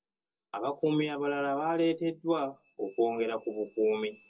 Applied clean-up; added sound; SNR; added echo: none; none; none; reverberation time 0.2 s.